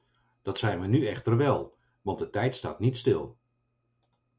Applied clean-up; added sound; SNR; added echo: none; none; none; none.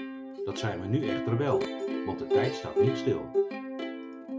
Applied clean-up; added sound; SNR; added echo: none; Plucked string instrument; -2 dB; none.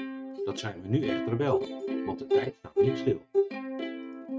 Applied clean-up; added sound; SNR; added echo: neural mask model RNNoise.